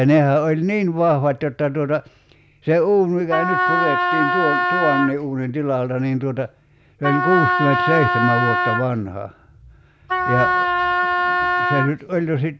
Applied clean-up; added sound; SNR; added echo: none; Wind instrument, woodwind instrument; -1 dB; none.